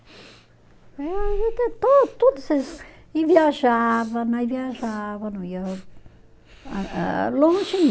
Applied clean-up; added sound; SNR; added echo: none; Breathing; 12 dB; none.